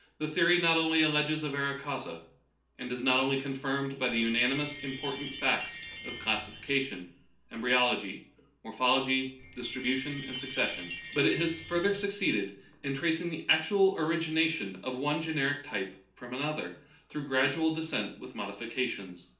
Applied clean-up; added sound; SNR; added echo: none; Chime; 9 dB; reverberation time 0.4 s.